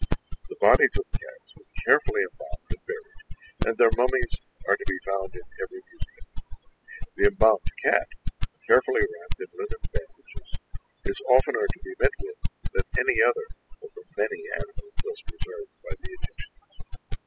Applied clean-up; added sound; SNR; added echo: classical method spectral subtraction.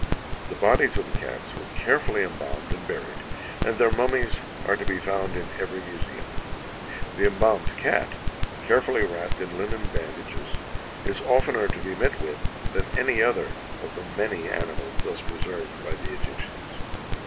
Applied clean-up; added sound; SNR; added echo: none; Crackle; 1 dB; none.